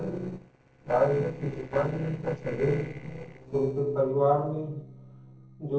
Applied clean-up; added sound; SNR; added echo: neural separator model SepFormer DNS4.